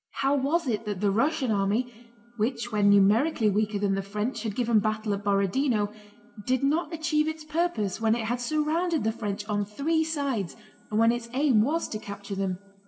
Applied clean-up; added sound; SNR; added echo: none; none; none; reverberation time 1.3 s.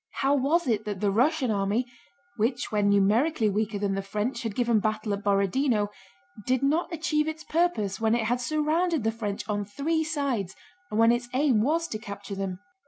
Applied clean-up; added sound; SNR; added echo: none; none; none; none.